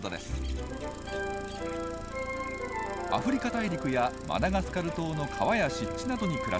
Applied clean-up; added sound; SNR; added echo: none; Idling; 12 dB; none.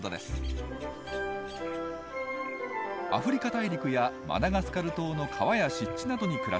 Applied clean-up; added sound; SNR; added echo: none; none; none; none.